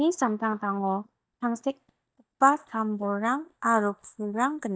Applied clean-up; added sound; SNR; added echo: neural mask model DeepFilterNet 3.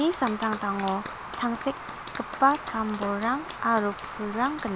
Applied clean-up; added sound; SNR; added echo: none; Clapping; 15 dB; none.